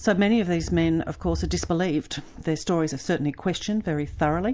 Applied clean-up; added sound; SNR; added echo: none; Thunder; 14 dB; none.